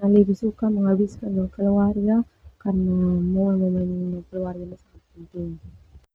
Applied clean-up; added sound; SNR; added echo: none; none; none; none.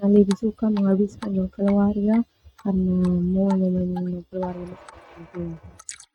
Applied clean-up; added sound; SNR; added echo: neural mask model RNNoise.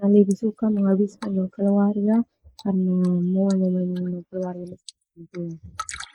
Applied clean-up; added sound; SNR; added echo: neural mask model Resemble Enhance denoiser.